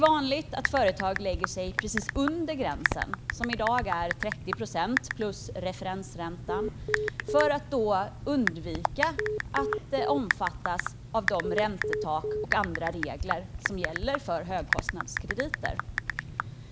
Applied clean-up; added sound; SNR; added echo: none; Typing + Telephone; 2 dB; none.